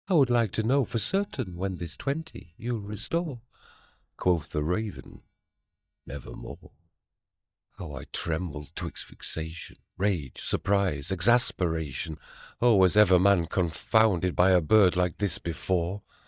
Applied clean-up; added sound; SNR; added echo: neural mask model DeepFilterNet 3.